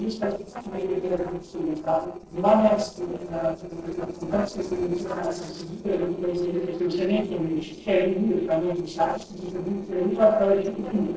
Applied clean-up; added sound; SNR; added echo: neural separator model SepFormer DNS4.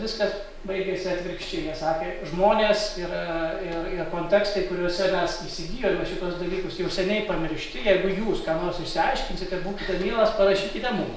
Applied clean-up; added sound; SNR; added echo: none; none; none; none.